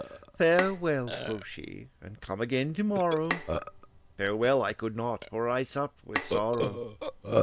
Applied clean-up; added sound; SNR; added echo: none; Bowed string instrument + Burping, eructation; 6 dB; none.